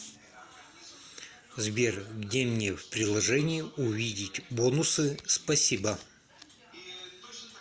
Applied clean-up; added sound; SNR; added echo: none; none; none; none.